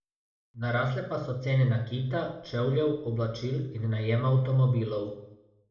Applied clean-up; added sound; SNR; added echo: none; none; none; reverberation time 0.7 s.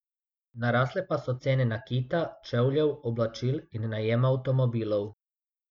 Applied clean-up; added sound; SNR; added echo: none; none; none; none.